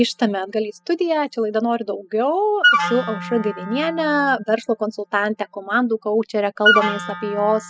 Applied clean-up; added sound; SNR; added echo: classical method spectral subtraction.